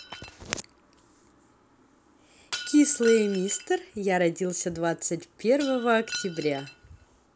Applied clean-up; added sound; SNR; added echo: none; Shatter; 15 dB; none.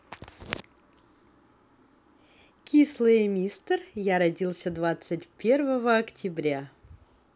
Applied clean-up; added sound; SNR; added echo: none; none; none; none.